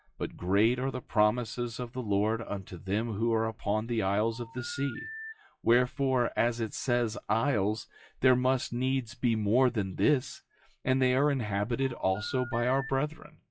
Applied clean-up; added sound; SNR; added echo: classical method WPE with log-MMSE.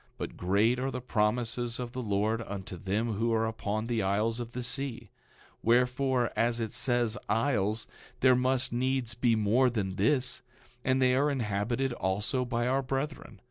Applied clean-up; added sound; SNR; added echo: none; none; none; none.